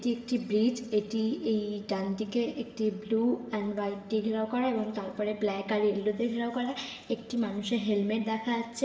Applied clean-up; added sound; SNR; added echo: none; none; none; reverberation time 1.1 s.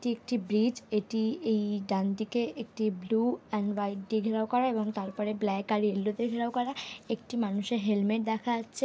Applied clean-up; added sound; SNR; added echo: none; none; none; none.